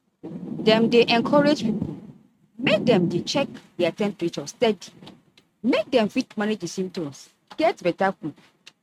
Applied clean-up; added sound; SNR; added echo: neural mask model RNNoise.